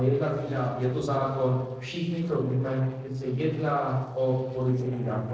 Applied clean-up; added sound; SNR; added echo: neural separator model SepFormer DNS4.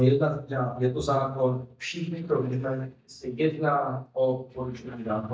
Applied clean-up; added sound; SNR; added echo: neural mask model DeepFilterNet 3.